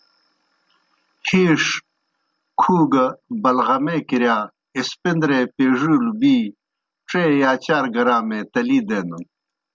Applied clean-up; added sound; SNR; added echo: none; none; none; none.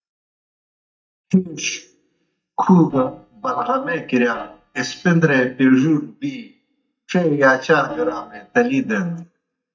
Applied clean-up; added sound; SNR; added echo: neural mask model DeepFilterNet 3.